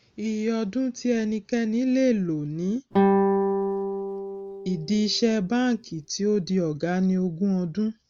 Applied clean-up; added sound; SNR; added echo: none; Guitar; 1 dB; none.